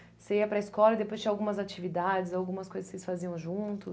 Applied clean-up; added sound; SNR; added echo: none; none; none; none.